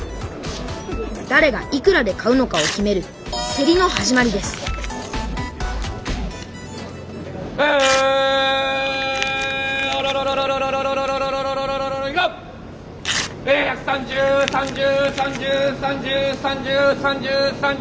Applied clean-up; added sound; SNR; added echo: none; Crumpling, crinkling / Tearing; 14 dB; none.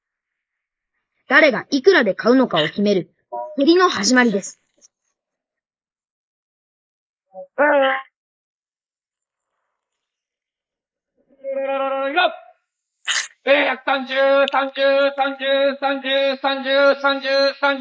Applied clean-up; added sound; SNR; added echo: neural mask model Resemble Enhance denoiser.